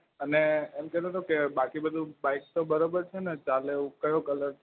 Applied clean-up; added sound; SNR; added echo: none; none; none; none.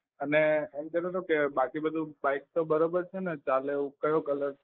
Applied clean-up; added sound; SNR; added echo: neural mask model Resemble Enhance denoiser.